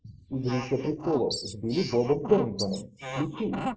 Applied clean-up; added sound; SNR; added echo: neural mask model Resemble Enhance denoiser.